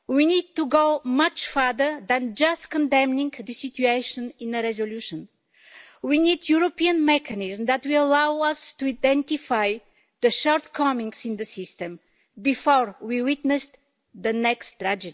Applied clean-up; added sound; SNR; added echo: none; none; none; none.